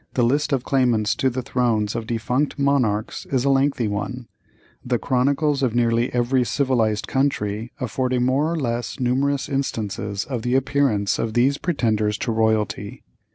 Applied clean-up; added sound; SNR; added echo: none; none; none; none.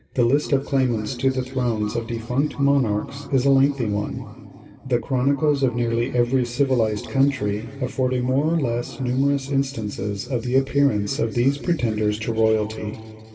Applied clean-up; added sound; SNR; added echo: none; none; none; reverberation time 2.9 s.